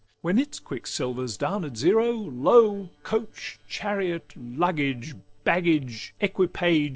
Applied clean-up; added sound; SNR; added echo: neural separator model SepFormer DNS4.